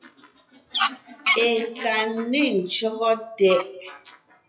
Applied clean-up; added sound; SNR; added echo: classical method WPE with log-MMSE.